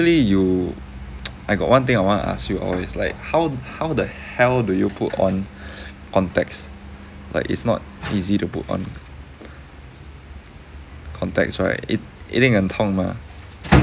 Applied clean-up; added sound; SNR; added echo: none; none; none; none.